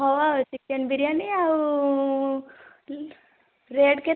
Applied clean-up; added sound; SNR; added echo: none; none; none; none.